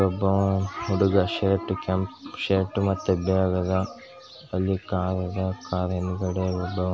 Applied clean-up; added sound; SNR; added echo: none; none; none; none.